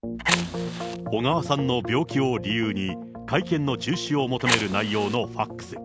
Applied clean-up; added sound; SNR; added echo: none; Fire; 5 dB; none.